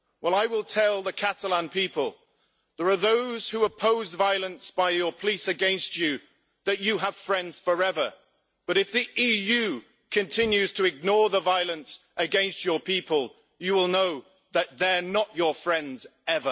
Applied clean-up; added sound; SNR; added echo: none; none; none; none.